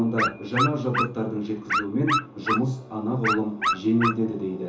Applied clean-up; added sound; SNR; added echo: none; Dog; 2 dB; reverberation time 0.7 s.